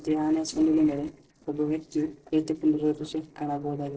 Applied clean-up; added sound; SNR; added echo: neural separator model SepFormer DNS4.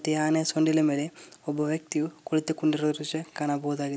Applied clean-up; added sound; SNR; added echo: none; none; none; none.